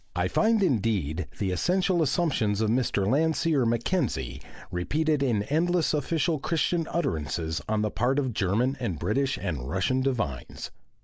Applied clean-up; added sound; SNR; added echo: none; none; none; none.